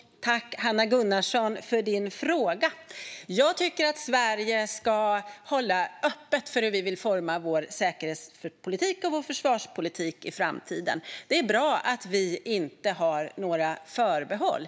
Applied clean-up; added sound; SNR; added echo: none; none; none; none.